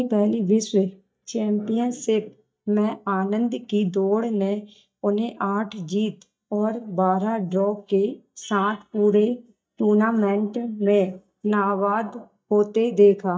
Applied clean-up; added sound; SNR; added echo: neural mask model DeepFilterNet 3.